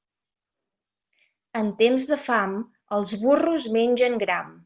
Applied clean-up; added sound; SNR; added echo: none; none; none; none.